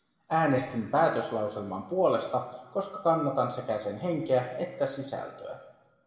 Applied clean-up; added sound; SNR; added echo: none; none; none; reverberation time 1.1 s.